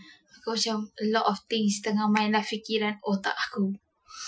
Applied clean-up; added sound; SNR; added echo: classical method Wiener filter.